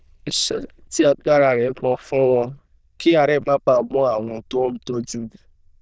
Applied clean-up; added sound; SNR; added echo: neural diffusion model UNIVERSE++.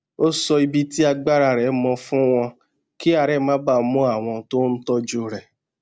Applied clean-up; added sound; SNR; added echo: none; none; none; none.